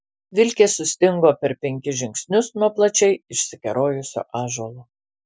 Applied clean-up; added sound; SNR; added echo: none; none; none; none.